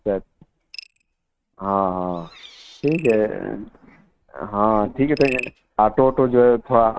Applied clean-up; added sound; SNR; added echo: neural mask model RNNoise.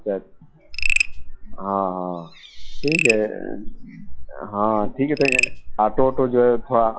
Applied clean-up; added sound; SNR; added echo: classical method log-MMSE.